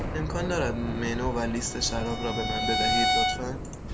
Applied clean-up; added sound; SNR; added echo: none; Bowed string instrument + Thunder / Rain; -2 dB; none.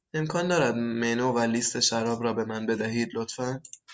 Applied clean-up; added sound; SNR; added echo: none; none; none; none.